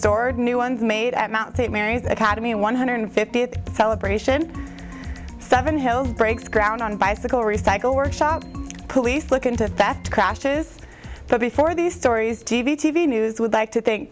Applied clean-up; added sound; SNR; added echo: none; none; none; none.